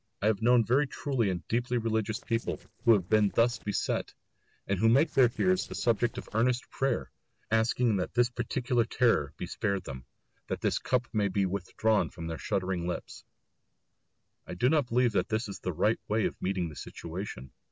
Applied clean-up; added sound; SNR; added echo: neural separator model SepFormer DNS4.